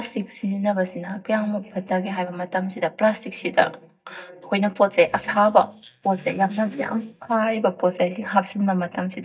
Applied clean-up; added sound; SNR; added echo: neural mask model DeepFilterNet 3.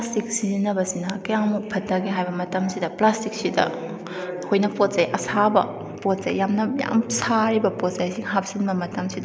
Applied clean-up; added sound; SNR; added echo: none; none; none; none.